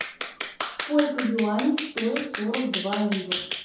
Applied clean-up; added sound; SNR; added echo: none; Clapping; 4 dB; reverberation time 2.6 s.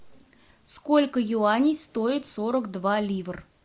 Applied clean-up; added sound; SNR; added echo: none; none; none; none.